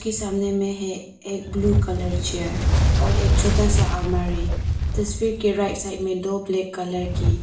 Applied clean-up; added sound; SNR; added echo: none; Fire; -3 dB; reverberation time 0.5 s.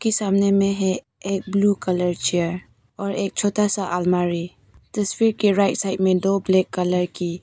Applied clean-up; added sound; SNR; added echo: none; none; none; none.